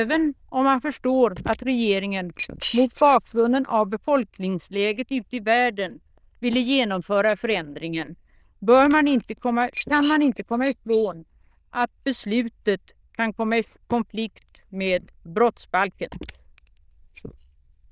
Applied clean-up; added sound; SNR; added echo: neural diffusion model UNIVERSE++.